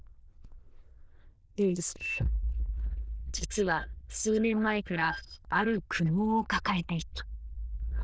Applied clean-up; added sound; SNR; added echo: neural diffusion model UNIVERSE++.